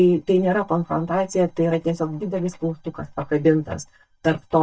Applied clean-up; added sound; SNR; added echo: neural mask model DeepFilterNet 3.